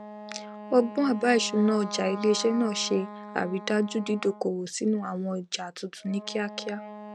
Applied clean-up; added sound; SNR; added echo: none; Wind instrument, woodwind instrument; 14 dB; none.